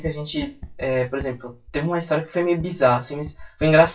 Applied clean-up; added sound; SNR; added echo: classical method WPE with log-MMSE.